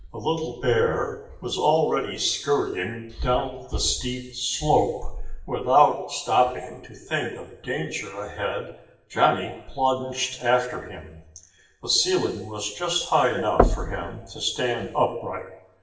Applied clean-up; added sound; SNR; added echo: none; Knock / Wood; 2 dB; reverberation time 0.8 s.